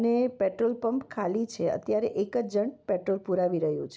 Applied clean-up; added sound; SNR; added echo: none; none; none; none.